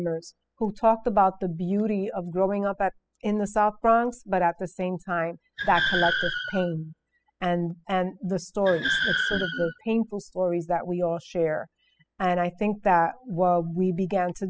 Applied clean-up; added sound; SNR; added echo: classical method spectral subtraction.